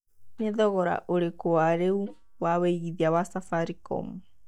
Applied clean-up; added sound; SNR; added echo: neural mask model DeepFilterNet 3.